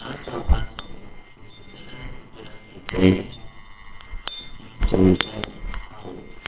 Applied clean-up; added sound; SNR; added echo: neural separator model SepFormer WHAMR!.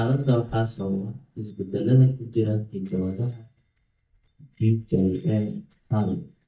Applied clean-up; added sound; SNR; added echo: neural mask model DeepFilterNet 3.